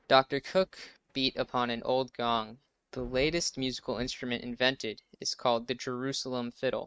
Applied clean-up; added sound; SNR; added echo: neural mask model RNNoise.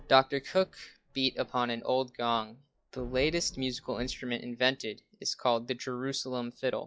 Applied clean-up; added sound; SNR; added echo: classical method log-MMSE.